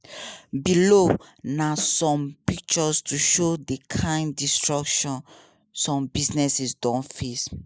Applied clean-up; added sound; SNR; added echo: neural mask model Resemble Enhance denoiser.